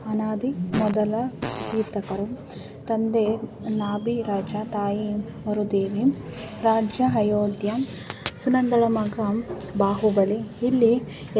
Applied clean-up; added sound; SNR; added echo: none; Fart; 10 dB; none.